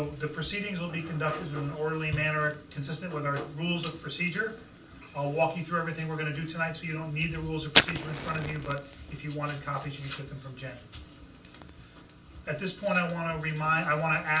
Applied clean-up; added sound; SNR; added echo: none; Fire; 7 dB; reverberation time 0.2 s.